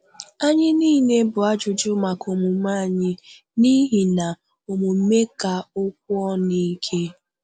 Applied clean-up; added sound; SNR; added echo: none; none; none; none.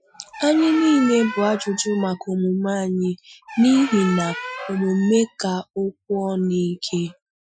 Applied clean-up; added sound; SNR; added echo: classical method Wiener filter.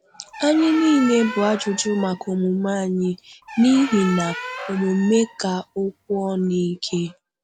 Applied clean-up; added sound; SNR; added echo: none; Squeak; 13 dB; none.